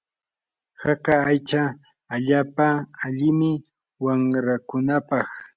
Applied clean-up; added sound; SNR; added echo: none; none; none; none.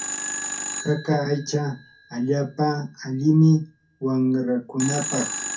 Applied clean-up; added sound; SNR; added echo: none; Telephone; 10 dB; reverberation time 0.3 s.